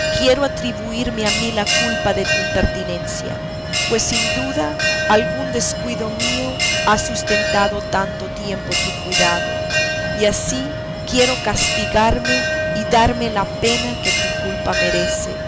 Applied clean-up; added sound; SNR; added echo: none; Bell; 0 dB; none.